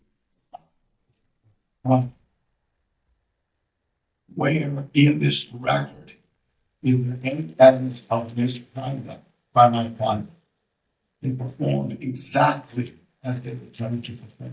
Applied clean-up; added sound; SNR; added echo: neural mask model DeepFilterNet 3.